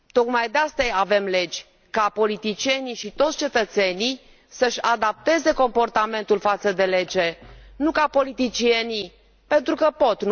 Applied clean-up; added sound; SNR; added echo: none; none; none; none.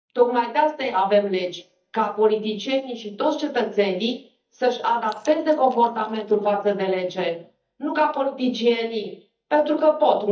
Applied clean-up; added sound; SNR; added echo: neural mask model DeepFilterNet 3.